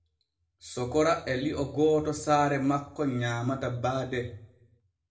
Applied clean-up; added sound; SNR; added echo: none; none; none; reverberation time 0.5 s.